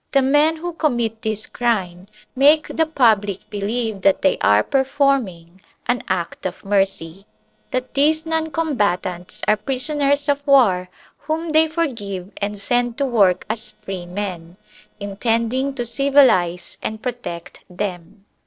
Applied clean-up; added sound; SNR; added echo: neural separator model SepFormer DNS4.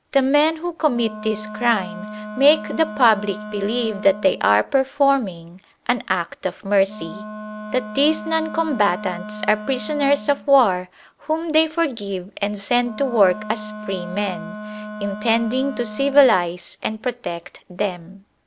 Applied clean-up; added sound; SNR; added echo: none; Wind instrument, woodwind instrument; 13 dB; none.